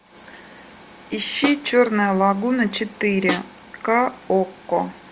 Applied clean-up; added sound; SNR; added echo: none; Snare drum; 9 dB; none.